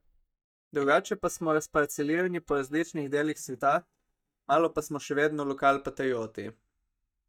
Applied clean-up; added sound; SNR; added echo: neural mask model DeepFilterNet 3.